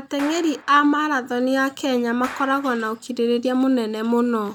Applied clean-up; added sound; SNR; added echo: none; Clapping; 20 dB; none.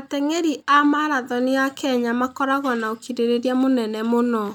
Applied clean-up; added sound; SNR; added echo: none; none; none; none.